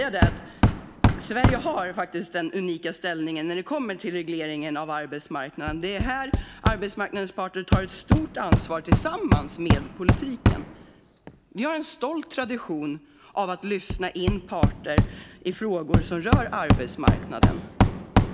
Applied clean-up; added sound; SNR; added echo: none; Hammer; -4 dB; none.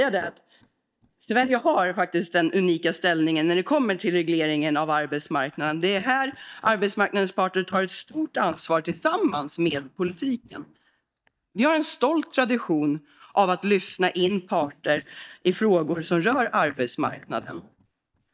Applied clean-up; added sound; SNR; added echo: neural mask model DeepFilterNet 3.